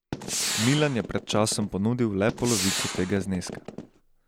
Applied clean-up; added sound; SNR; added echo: none; Gunshot, gunfire; 5 dB; none.